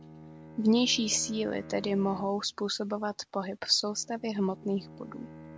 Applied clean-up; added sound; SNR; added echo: none; Bowed string instrument; 17 dB; none.